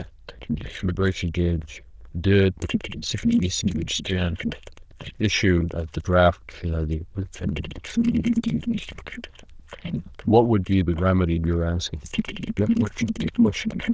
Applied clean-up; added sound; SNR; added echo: neural diffusion model UNIVERSE++.